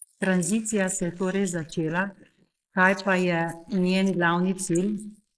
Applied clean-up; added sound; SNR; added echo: neural mask model Resemble Enhance denoiser.